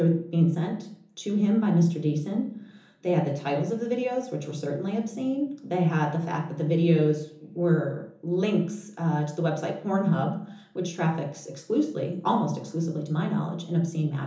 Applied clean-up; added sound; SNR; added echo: none; none; none; reverberation time 0.7 s.